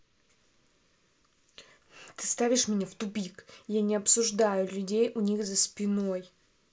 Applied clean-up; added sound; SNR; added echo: neural mask model Resemble Enhance denoiser.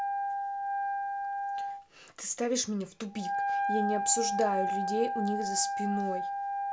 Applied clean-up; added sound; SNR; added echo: none; Wind instrument, woodwind instrument; -1 dB; none.